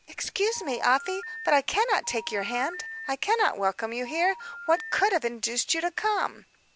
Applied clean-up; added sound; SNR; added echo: none; Telephone; 13 dB; none.